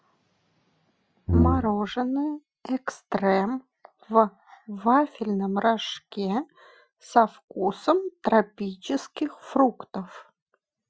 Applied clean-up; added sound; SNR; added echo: classical method Wiener filter.